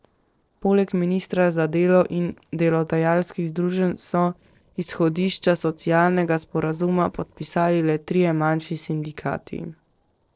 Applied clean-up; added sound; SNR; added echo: neural separator model SepFormer DNS4.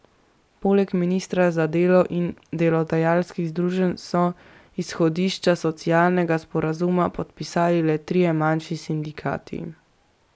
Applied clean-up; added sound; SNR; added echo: none; none; none; none.